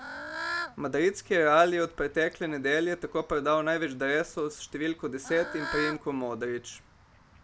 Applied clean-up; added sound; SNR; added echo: none; Bird / Fowl; 13 dB; none.